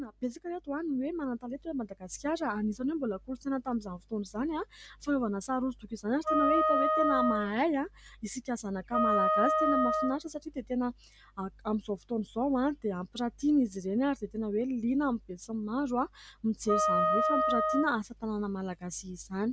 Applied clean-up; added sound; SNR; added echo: none; Wind instrument, woodwind instrument; -2 dB; none.